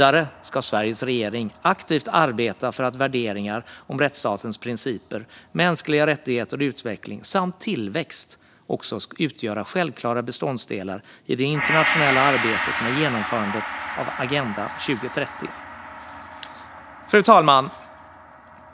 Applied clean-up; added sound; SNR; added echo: none; Gong; 9 dB; none.